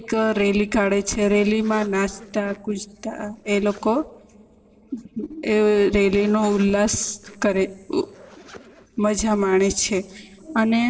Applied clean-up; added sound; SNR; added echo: neural separator model SepFormer DNS4.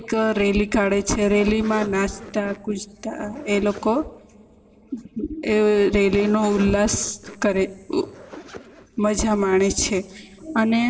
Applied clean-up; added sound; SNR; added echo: none; Zipper (clothing); 19 dB; reverberation time 1.8 s.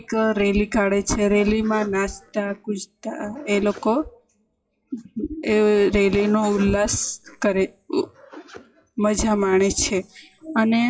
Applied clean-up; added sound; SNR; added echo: classical method WPE with log-MMSE.